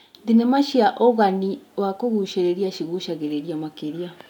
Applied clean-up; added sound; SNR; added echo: none; none; none; none.